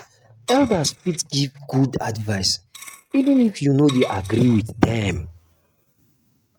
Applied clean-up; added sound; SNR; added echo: neural mask model RNNoise.